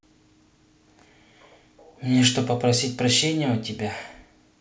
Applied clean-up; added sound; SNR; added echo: none; none; none; none.